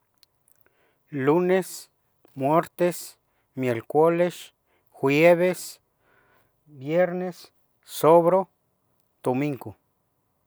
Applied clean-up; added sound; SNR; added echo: none; none; none; none.